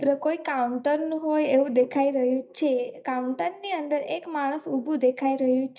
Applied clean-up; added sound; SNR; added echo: neural mask model DeepFilterNet 3.